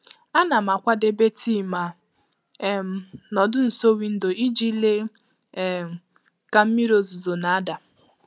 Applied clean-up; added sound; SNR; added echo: none; none; none; none.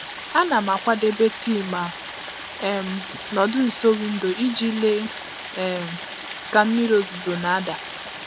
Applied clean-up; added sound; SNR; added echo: none; Stream; 11 dB; none.